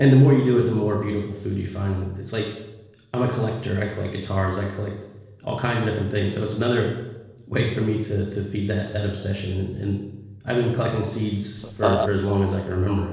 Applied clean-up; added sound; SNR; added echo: neural separator model SepFormer DNS4.